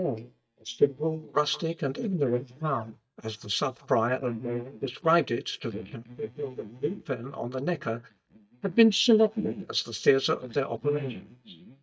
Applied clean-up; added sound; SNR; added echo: neural mask model DeepFilterNet 3.